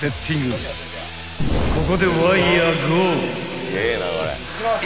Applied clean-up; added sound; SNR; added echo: none; none; none; none.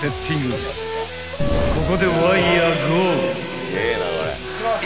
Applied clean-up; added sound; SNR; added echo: none; Wind instrument, woodwind instrument; 7 dB; none.